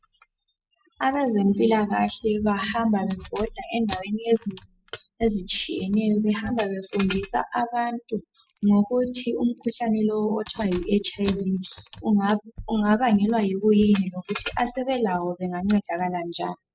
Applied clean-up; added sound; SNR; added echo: classical method spectral subtraction.